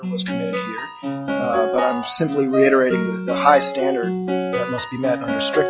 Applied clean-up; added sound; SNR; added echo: classical method log-MMSE.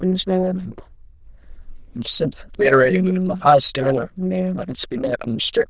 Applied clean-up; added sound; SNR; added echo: neural diffusion model UNIVERSE++.